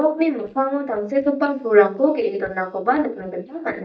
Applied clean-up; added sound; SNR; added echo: neural mask model DeepFilterNet 3.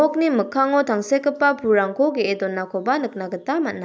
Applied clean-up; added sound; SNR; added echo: none; none; none; none.